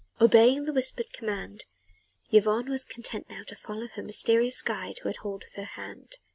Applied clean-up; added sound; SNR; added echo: none; none; none; none.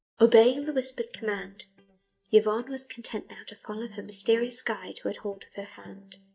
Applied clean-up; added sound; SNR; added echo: neural mask model DeepFilterNet 3.